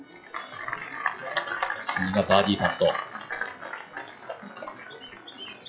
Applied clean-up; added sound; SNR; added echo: classical method log-MMSE.